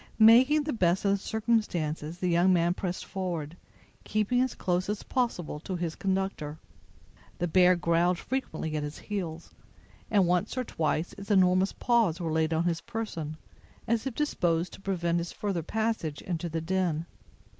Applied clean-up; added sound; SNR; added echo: neural mask model Resemble Enhance denoiser.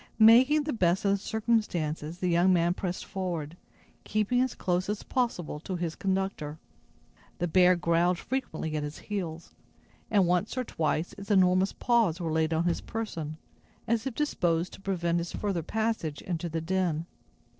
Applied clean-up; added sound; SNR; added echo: neural separator model SepFormer DNS4.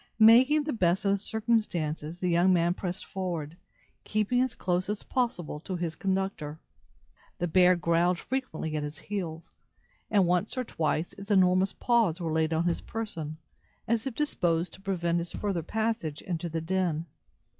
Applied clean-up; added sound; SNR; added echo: classical method log-MMSE.